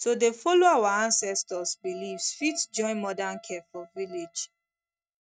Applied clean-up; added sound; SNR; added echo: neural mask model RNNoise.